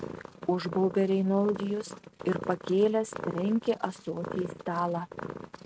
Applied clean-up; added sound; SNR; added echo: neural mask model RNNoise.